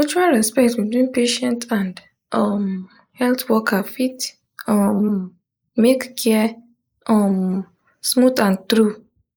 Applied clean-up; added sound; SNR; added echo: neural mask model Resemble Enhance denoiser.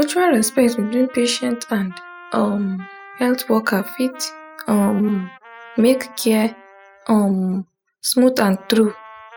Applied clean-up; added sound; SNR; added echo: classical method spectral subtraction.